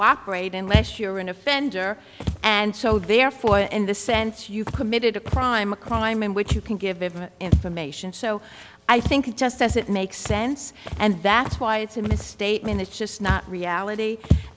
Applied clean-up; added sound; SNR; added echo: none; Walk, footsteps; 6 dB; none.